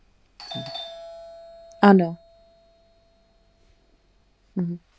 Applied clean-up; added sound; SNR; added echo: none; Doorbell; 17 dB; none.